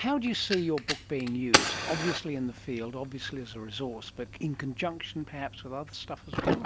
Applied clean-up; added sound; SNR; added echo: none; Fire; 1 dB; none.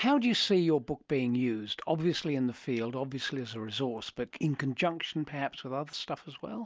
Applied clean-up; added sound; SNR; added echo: none; none; none; none.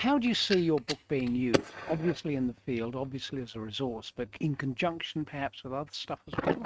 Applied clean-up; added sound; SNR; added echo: neural mask model RNNoise.